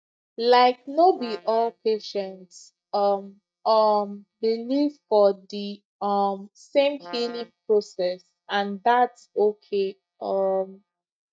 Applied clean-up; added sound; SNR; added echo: neural mask model DeepFilterNet 3.